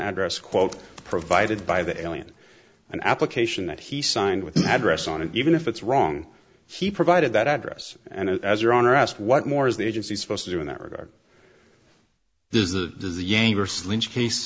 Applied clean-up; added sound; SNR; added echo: none; none; none; none.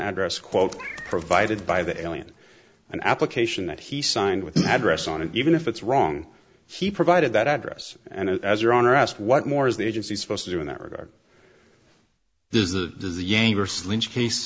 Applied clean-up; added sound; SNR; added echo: none; Meow; 17 dB; none.